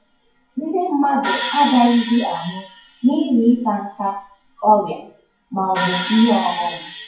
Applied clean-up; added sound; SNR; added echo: classical method WPE with log-MMSE.